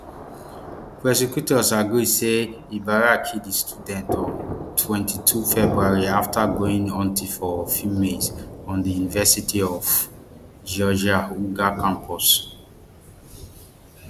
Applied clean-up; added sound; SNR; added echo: none; Thunder; 11 dB; none.